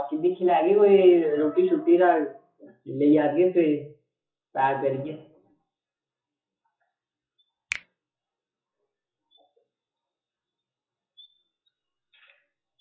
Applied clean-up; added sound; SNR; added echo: classical method WPE with log-MMSE.